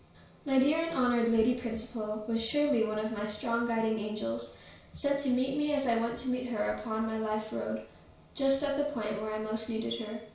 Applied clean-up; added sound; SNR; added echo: none; none; none; reverberation time 0.6 s.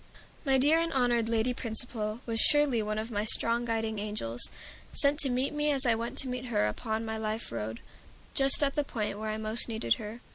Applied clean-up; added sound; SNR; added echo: none; none; none; none.